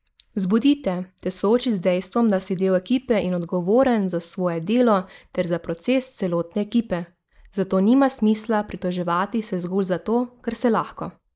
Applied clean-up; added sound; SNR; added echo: neural mask model Resemble Enhance denoiser.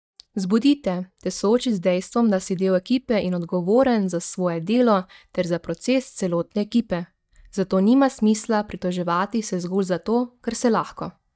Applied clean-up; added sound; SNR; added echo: neural mask model DeepFilterNet 3.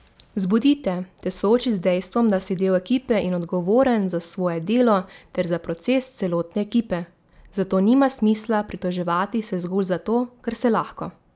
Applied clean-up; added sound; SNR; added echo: none; none; none; none.